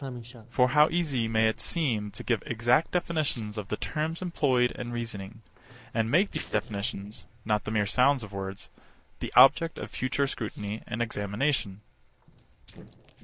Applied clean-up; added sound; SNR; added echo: neural separator model SepFormer DNS4.